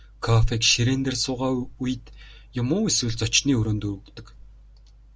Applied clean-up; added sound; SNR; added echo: none; none; none; none.